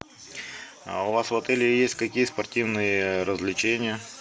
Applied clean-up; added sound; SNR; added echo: none; none; none; none.